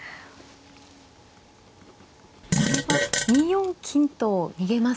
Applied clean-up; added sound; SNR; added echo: none; Fart; -2 dB; none.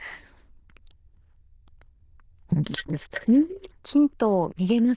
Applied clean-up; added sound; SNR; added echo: neural diffusion model UNIVERSE++.